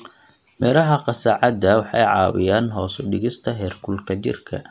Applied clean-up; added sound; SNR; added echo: none; none; none; none.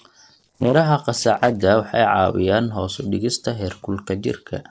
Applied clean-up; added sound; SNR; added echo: neural separator model SepFormer DNS4.